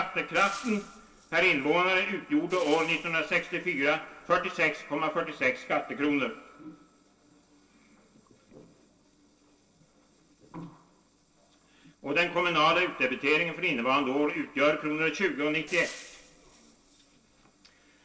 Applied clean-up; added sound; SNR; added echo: neural separator model SepFormer DNS4.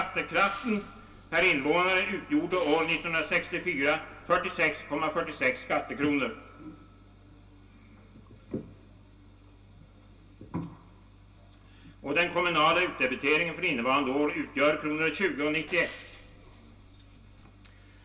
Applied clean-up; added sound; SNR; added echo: none; Frying (food); 18 dB; reverberation time 0.2 s.